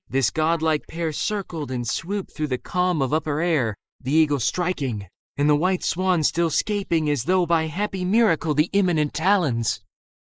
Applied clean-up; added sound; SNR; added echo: neural mask model Resemble Enhance denoiser.